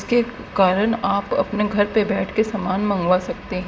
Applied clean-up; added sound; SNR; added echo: none; none; none; reverberation time 1.1 s.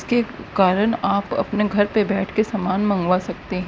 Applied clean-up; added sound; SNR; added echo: none; none; none; none.